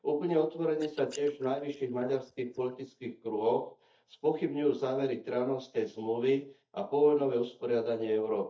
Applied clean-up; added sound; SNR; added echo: neural mask model DeepFilterNet 3.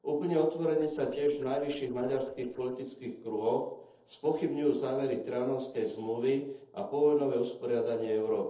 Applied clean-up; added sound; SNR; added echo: neural separator model SepFormer DNS4.